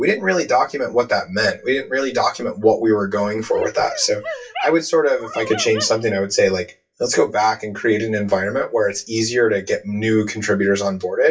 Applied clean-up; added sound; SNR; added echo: classical method WPE with log-MMSE.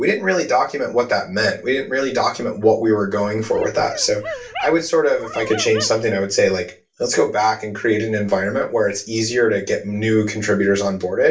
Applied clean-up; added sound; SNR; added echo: none; Dog; 13 dB; reverberation time 0.2 s.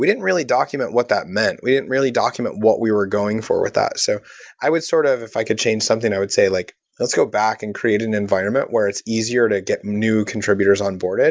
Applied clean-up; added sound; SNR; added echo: none; none; none; none.